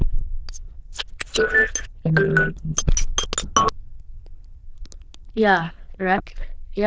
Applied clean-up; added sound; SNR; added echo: neural diffusion model UNIVERSE++.